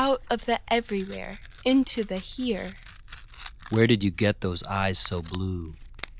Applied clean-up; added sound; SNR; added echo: none; Tearing; 15 dB; none.